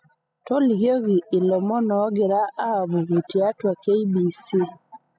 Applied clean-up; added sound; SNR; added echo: classical method spectral subtraction.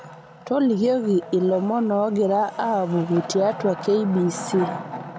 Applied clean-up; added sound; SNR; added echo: none; Wood; 13 dB; none.